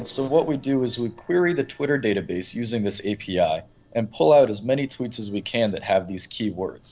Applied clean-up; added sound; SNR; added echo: neural separator model SepFormer DNS4.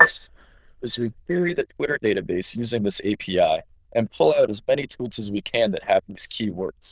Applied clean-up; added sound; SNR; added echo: neural diffusion model UNIVERSE++.